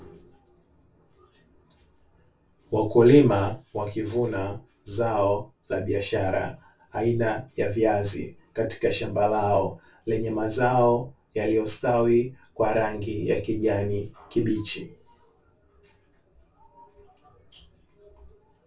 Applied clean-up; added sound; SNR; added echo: none; none; none; reverberation time 0.2 s.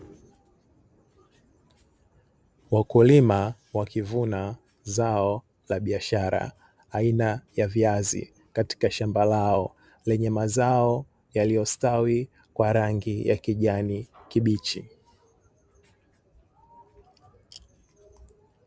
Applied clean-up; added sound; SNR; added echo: none; none; none; none.